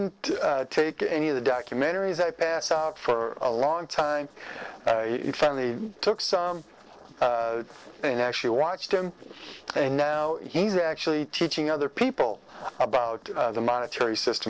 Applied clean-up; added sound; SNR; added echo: neural separator model SepFormer DNS4.